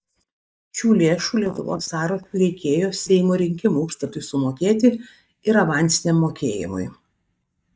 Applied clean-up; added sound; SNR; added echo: neural mask model DeepFilterNet 3.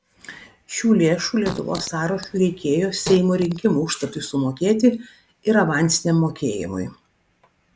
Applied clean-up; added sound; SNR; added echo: none; Fart; 14 dB; none.